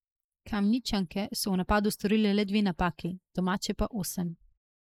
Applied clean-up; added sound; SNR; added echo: neural mask model Resemble Enhance denoiser.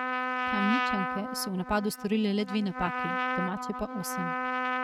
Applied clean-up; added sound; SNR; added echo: neural mask model RNNoise.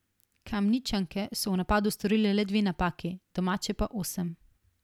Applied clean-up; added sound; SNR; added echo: none; none; none; none.